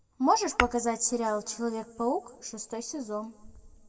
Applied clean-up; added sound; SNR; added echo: none; Tap / Glass; 5 dB; reverberation time 1.4 s.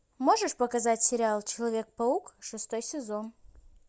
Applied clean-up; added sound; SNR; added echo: none; none; none; none.